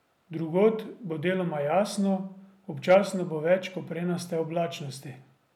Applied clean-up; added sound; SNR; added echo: none; none; none; none.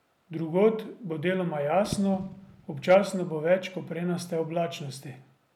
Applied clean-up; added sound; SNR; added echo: none; Fireworks / Boom; 19 dB; none.